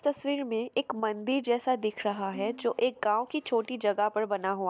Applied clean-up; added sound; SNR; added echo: none; Bowed string instrument; 18 dB; none.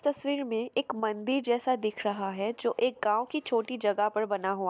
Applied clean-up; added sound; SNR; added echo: none; none; none; none.